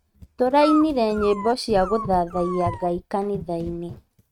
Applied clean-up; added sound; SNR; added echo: neural mask model RNNoise.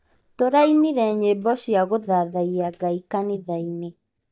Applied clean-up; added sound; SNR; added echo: neural mask model DeepFilterNet 3.